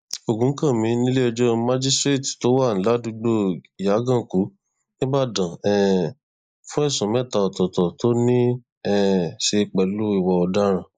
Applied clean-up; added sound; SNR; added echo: neural mask model Resemble Enhance denoiser.